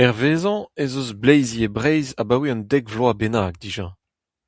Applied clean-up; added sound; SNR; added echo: none; none; none; none.